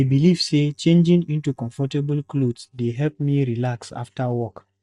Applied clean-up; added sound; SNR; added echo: neural mask model DeepFilterNet 3.